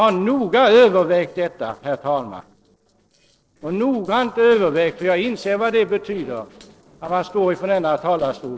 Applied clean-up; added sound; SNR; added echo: neural separator model SepFormer DNS4.